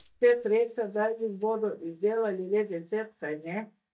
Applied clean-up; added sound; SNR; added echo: neural mask model DeepFilterNet 3.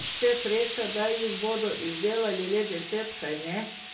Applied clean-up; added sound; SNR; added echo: none; Explosion; 8 dB; reverberation time 0.3 s.